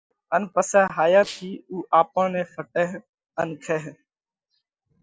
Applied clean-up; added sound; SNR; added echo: neural separator model SepFormer DNS4.